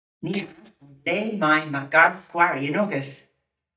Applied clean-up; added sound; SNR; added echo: neural mask model DeepFilterNet 3.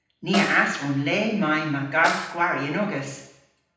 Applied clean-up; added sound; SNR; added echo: none; Snare drum; 12 dB; reverberation time 0.9 s.